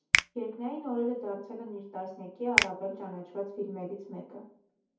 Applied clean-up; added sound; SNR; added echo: none; Finger snapping; -2 dB; reverberation time 0.6 s.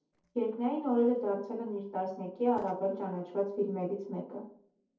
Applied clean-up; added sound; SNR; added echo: neural separator model SepFormer DNS4.